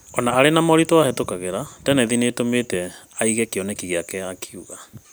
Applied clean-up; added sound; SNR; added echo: none; none; none; none.